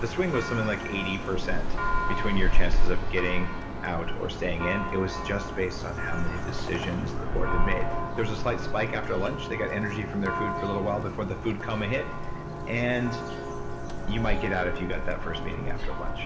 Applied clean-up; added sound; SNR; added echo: none; Church bell; -4 dB; reverberation time 0.9 s.